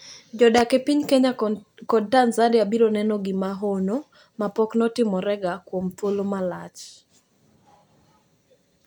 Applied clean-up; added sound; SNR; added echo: none; none; none; none.